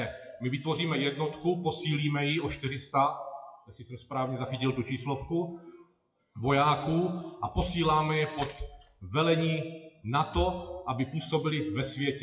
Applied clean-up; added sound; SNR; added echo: classical method WPE with log-MMSE.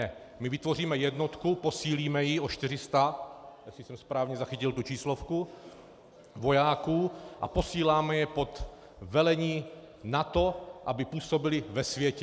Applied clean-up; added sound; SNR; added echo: none; none; none; none.